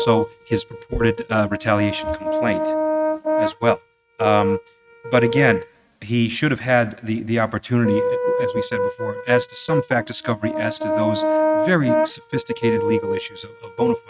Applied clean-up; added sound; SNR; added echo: neural mask model RNNoise.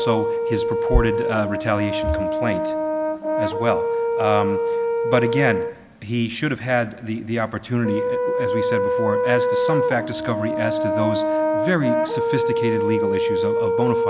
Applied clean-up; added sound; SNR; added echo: none; Brass instrument; -2 dB; none.